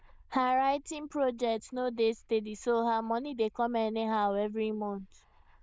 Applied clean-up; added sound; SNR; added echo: neural diffusion model UNIVERSE++.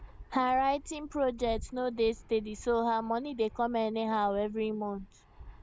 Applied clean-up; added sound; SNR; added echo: none; Fixed-wing aircraft, airplane; 18 dB; none.